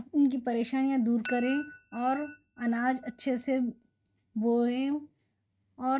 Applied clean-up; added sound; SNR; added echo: neural mask model RNNoise.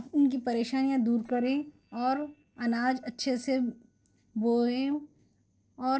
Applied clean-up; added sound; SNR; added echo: neural separator model SepFormer DNS4.